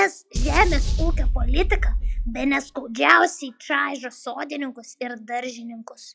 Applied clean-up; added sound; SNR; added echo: classical method log-MMSE.